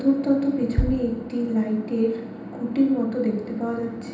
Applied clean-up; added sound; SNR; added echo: none; Bass drum; 7 dB; reverberation time 0.9 s.